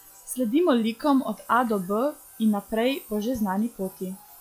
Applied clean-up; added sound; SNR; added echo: classical method log-MMSE.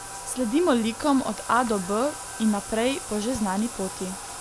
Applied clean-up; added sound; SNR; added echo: none; Bathtub (filling or washing); 10 dB; none.